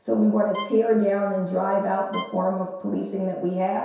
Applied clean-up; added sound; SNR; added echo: none; Bowed string instrument; 16 dB; reverberation time 0.7 s.